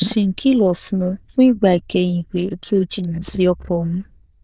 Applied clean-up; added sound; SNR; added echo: neural diffusion model UNIVERSE++.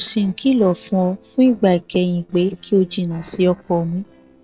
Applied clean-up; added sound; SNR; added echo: neural separator model SepFormer DNS4.